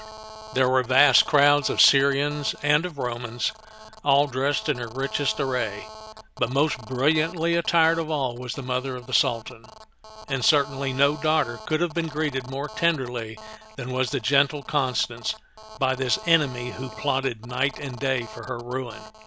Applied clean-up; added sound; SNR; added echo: none; Telephone; 17 dB; none.